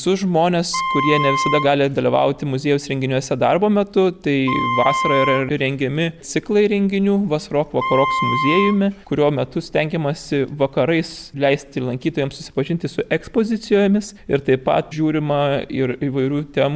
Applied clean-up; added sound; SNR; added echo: none; Wind instrument, woodwind instrument; 4 dB; none.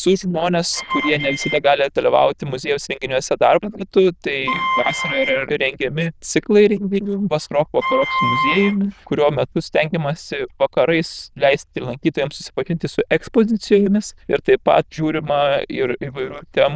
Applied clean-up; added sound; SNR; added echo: neural diffusion model UNIVERSE++.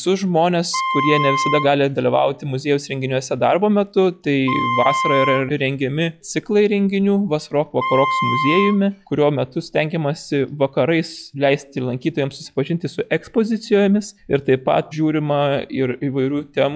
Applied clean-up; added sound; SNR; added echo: classical method log-MMSE.